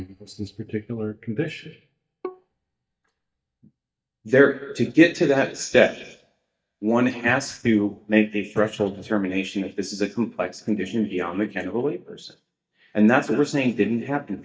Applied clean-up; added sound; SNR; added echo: neural mask model DeepFilterNet 3.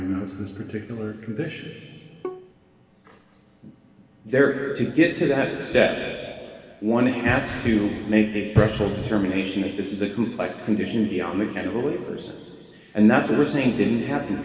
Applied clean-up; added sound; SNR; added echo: none; Bowed string instrument; 16 dB; reverberation time 2.4 s.